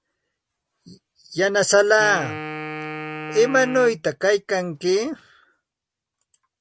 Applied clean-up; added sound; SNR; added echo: none; Wind instrument, woodwind instrument; 11 dB; none.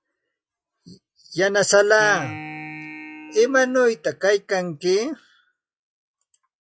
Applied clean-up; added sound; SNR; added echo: classical method log-MMSE.